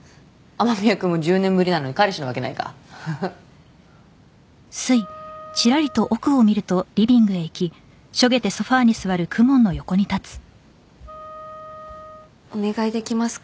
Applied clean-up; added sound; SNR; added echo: none; Wind instrument, woodwind instrument; 20 dB; none.